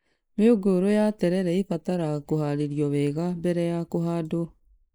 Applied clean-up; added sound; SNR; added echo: neural mask model Resemble Enhance denoiser.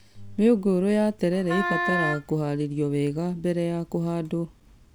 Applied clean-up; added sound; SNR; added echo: none; Wind instrument, woodwind instrument; 4 dB; none.